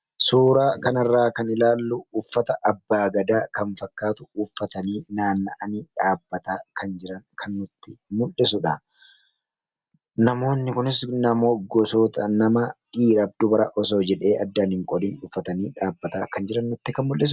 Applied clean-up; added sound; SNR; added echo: none; none; none; none.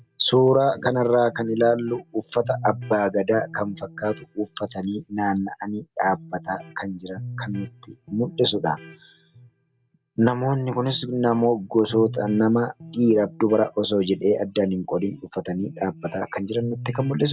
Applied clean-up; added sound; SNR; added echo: none; Electric guitar; 17 dB; none.